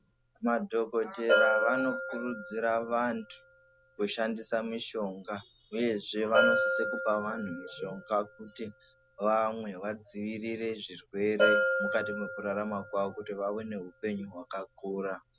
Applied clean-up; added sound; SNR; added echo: none; Bell; 1 dB; none.